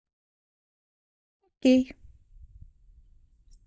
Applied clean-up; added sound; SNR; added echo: neural mask model DeepFilterNet 3.